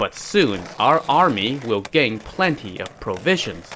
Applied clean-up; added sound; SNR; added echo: none; Skateboard; 19 dB; none.